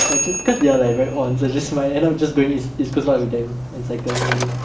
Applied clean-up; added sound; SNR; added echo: none; Mechanisms; 8 dB; reverberation time 0.5 s.